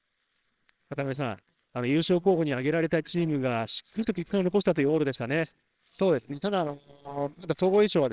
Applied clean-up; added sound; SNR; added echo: neural separator model SepFormer WHAMR!.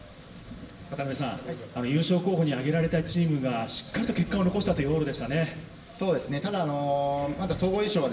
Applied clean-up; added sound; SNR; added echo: none; Wind / Rain; 18 dB; reverberation time 0.9 s.